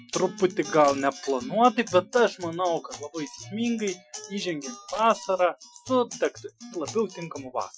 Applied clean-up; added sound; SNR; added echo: classical method Wiener filter.